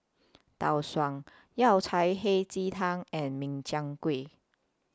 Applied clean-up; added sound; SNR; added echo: none; none; none; none.